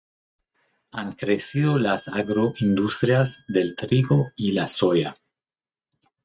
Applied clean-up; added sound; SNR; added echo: neural mask model RNNoise.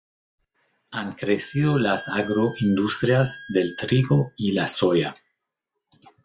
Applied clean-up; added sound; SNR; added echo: classical method log-MMSE.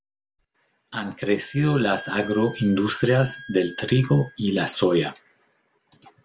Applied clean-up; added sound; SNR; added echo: none; Wind instrument, woodwind instrument; 18 dB; none.